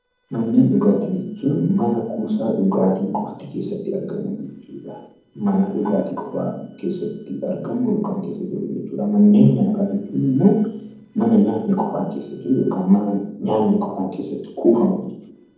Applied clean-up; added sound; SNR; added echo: neural separator model SepFormer DNS4.